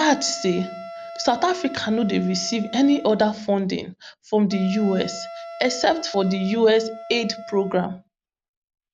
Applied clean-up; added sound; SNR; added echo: none; Wind instrument, woodwind instrument; 15 dB; none.